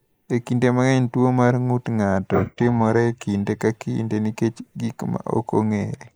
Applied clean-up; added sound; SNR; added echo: neural mask model Resemble Enhance denoiser.